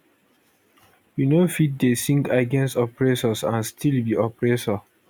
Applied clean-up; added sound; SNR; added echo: none; none; none; none.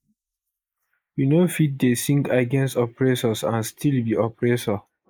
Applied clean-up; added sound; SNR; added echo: neural mask model Resemble Enhance denoiser.